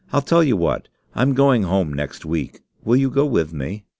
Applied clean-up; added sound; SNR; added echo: none; none; none; none.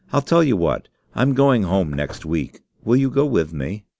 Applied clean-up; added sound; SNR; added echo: none; Knock / Wood; 20 dB; none.